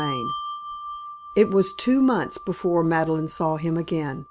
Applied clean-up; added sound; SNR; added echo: none; Bell; 12 dB; none.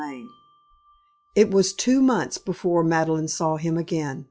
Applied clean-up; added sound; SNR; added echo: classical method log-MMSE.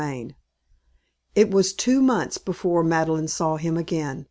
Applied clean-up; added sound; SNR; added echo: none; none; none; none.